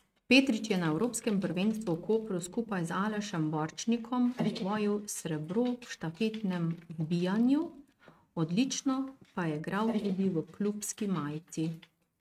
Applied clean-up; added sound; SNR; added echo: neural mask model RNNoise.